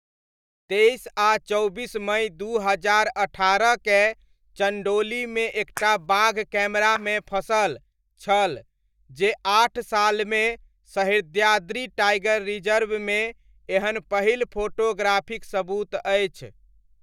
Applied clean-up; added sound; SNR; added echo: neural mask model DeepFilterNet 3.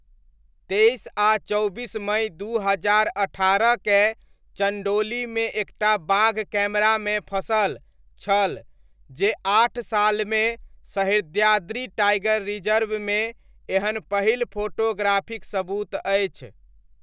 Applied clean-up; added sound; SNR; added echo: none; none; none; none.